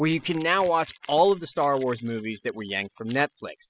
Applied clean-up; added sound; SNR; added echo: classical method spectral subtraction.